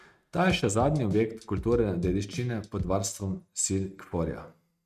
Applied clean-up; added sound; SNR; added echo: neural mask model RNNoise.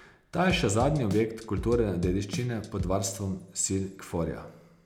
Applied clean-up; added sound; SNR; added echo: none; Drum / Drum kit; 8 dB; none.